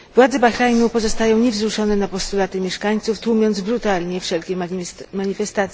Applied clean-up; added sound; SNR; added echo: none; none; none; none.